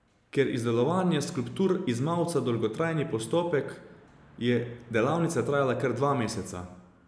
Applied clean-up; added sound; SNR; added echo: none; none; none; none.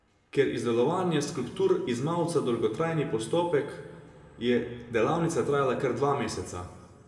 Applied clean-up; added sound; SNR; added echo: none; none; none; reverberation time 1.6 s.